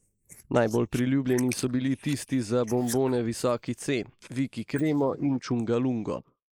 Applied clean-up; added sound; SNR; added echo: neural mask model Resemble Enhance denoiser.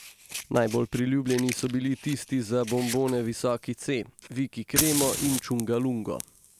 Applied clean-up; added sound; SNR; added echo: none; Fire; 8 dB; none.